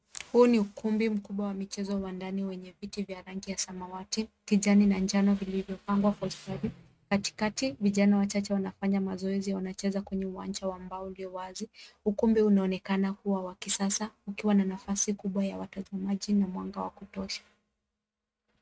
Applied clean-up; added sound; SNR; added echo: neural mask model RNNoise.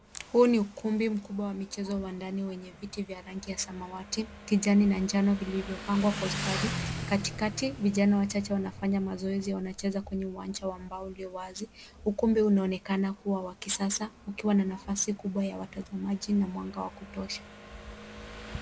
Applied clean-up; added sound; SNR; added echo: none; Motorcycle; 13 dB; none.